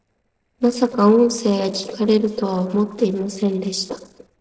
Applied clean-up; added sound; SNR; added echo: neural separator model SepFormer DNS4.